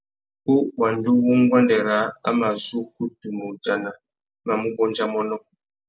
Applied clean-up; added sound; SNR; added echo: none; none; none; none.